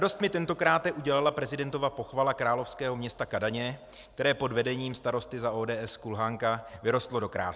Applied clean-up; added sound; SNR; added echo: none; none; none; none.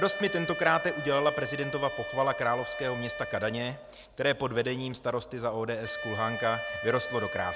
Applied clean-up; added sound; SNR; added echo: none; Wind instrument, woodwind instrument; 8 dB; none.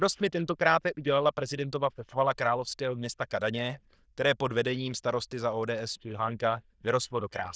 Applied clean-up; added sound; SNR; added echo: neural diffusion model UNIVERSE++.